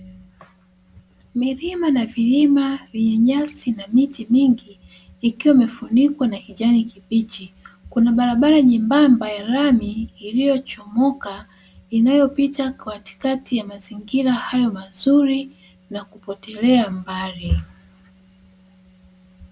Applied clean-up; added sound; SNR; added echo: none; none; none; none.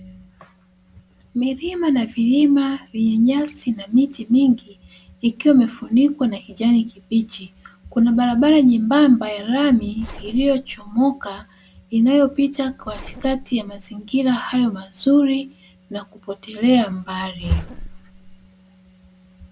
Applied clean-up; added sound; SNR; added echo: none; Zipper (clothing); 17 dB; none.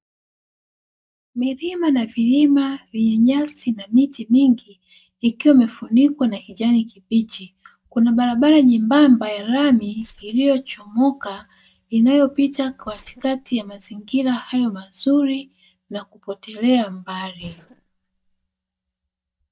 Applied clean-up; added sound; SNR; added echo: neural mask model DeepFilterNet 3.